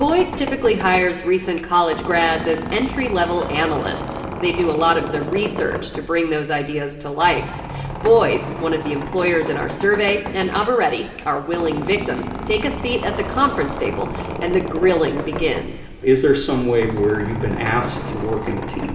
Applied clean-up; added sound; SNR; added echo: none; Squeak; 9 dB; reverberation time 2.3 s.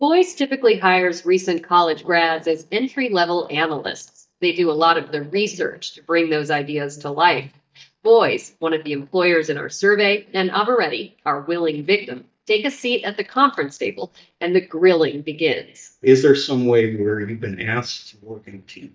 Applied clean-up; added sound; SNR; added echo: neural mask model DeepFilterNet 3.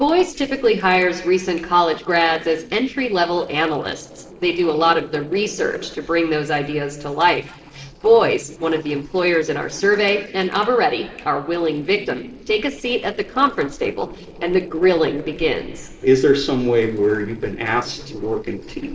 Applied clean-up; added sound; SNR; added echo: neural separator model SepFormer DNS4.